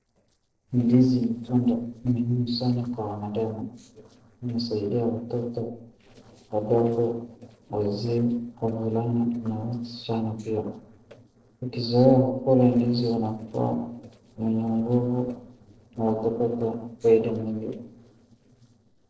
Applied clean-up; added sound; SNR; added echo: neural separator model SepFormer DNS4.